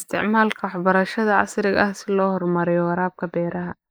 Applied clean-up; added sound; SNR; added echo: neural mask model Resemble Enhance denoiser.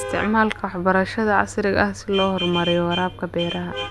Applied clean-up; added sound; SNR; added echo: none; Vehicle horn, car horn, honking; 11 dB; none.